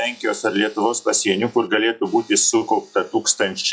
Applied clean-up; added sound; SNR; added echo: classical method log-MMSE.